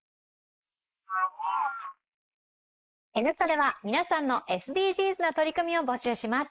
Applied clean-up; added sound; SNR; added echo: neural mask model Resemble Enhance denoiser.